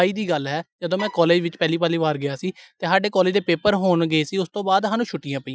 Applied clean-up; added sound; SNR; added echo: classical method Wiener filter.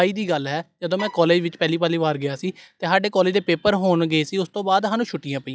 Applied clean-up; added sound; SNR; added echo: classical method log-MMSE.